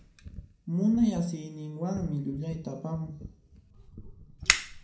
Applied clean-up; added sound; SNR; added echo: none; Fire; 5 dB; reverberation time 0.4 s.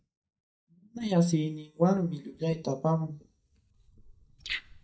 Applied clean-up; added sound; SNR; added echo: neural mask model DeepFilterNet 3.